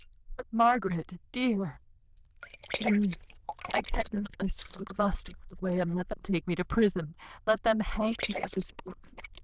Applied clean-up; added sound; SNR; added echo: neural diffusion model UNIVERSE++.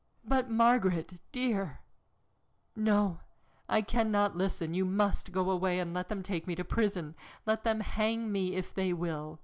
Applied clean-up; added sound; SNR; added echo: none; none; none; none.